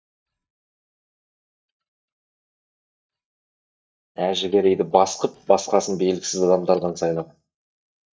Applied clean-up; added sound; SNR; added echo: neural mask model DeepFilterNet 3.